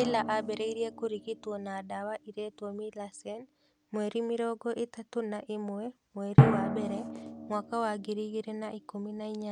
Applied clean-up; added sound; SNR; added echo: none; Drum; -1 dB; none.